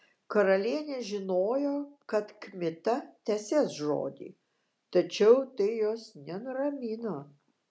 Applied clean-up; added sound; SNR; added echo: none; none; none; none.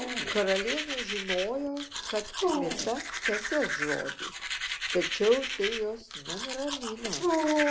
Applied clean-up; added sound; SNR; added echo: none; Dog + Domestic sounds, home sounds; 0 dB; none.